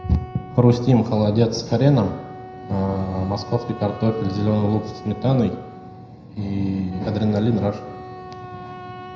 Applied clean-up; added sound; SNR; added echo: none; Wind instrument, woodwind instrument; 17 dB; reverberation time 0.7 s.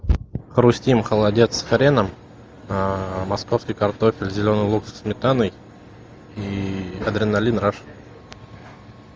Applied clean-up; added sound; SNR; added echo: none; none; none; none.